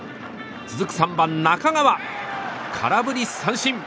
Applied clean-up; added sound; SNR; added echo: none; none; none; none.